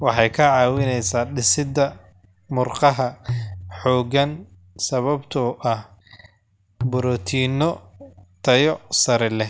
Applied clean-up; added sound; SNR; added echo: none; Tabla; 12 dB; none.